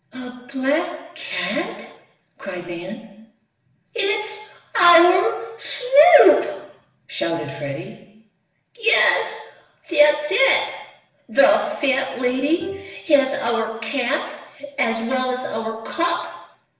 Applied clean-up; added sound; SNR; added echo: none; Bowed string instrument; 19 dB; reverberation time 0.9 s.